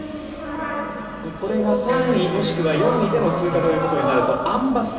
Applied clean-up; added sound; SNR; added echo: none; Electric guitar; 8 dB; reverberation time 1.0 s.